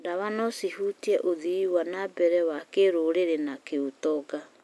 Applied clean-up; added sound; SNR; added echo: none; none; none; none.